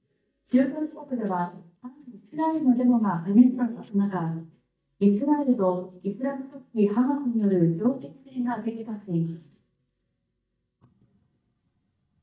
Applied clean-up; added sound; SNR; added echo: neural mask model DeepFilterNet 3.